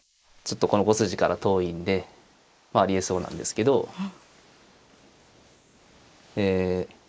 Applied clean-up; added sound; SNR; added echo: neural mask model Resemble Enhance denoiser.